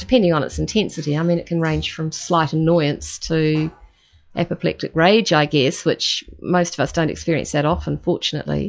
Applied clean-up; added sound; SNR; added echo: classical method log-MMSE.